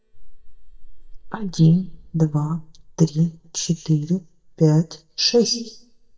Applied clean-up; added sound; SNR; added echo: neural mask model DeepFilterNet 3.